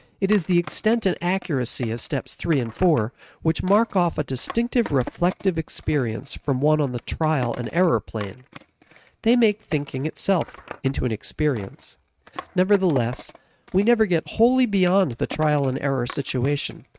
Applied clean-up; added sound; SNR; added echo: neural mask model RNNoise.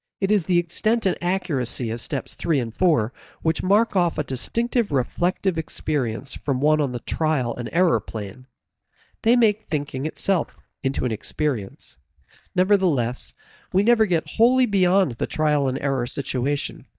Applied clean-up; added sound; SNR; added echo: neural mask model DeepFilterNet 3.